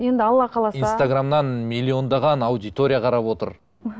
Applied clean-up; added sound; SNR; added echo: none; none; none; none.